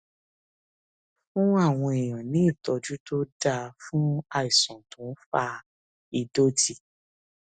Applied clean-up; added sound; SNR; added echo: none; none; none; none.